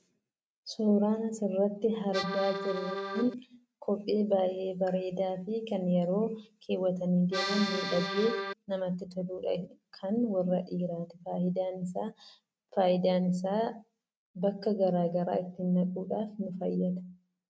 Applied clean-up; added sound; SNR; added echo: neural mask model RNNoise.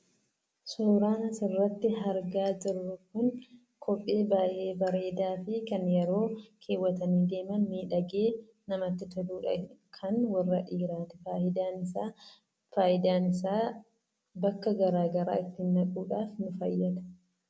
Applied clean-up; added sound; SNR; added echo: none; none; none; none.